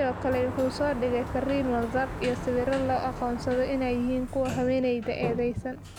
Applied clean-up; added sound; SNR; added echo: none; Sliding door; 8 dB; none.